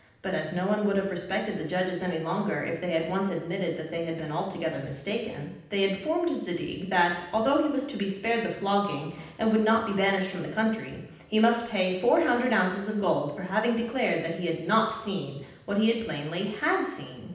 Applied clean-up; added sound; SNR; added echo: none; none; none; reverberation time 0.9 s.